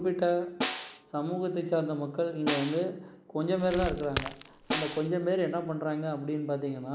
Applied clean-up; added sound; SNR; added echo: none; Crackle + Snare drum; 8 dB; none.